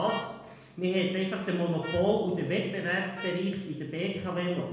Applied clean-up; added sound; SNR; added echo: none; Trumpet; 17 dB; reverberation time 0.9 s.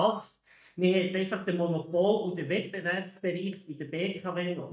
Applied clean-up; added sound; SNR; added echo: neural mask model DeepFilterNet 3.